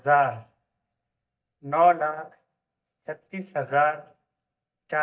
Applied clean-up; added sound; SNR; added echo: neural mask model DeepFilterNet 3.